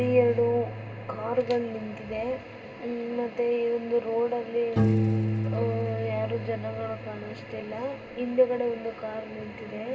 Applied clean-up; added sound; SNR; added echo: none; Piano; 4 dB; reverberation time 0.2 s.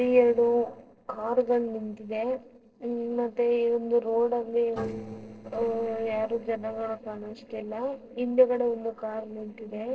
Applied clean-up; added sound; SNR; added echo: neural separator model SepFormer DNS4.